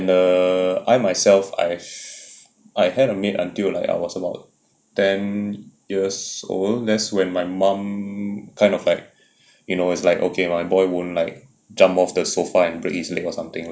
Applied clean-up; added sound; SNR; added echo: none; none; none; none.